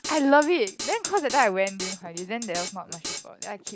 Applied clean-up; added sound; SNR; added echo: none; Drum kit; 11 dB; none.